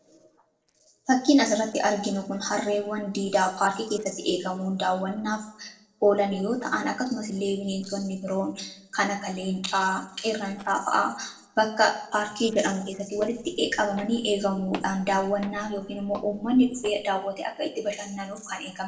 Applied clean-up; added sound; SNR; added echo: neural separator model SepFormer DNS4.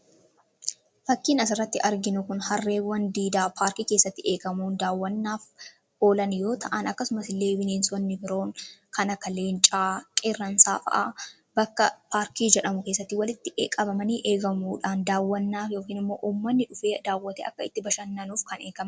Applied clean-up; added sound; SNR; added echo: none; none; none; none.